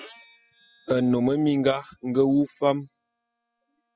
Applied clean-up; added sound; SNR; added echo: classical method spectral subtraction.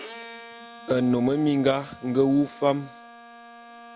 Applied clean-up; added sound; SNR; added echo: none; Bowed string instrument; 19 dB; none.